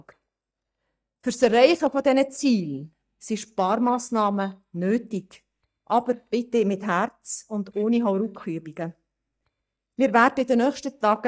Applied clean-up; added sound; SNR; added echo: neural mask model DeepFilterNet 3.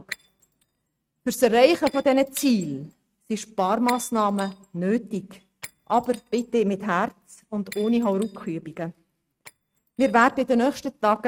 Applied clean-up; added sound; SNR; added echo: neural mask model RNNoise.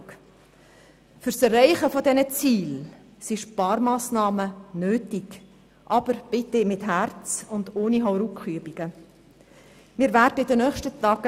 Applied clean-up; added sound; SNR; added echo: none; none; none; none.